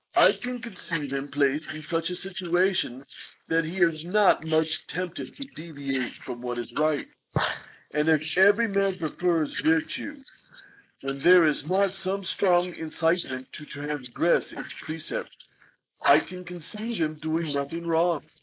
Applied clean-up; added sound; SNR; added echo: neural mask model Resemble Enhance denoiser.